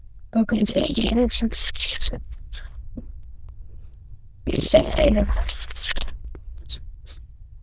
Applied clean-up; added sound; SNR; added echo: neural diffusion model UNIVERSE++.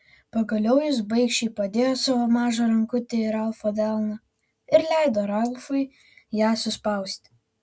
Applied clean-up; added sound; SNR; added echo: none; none; none; none.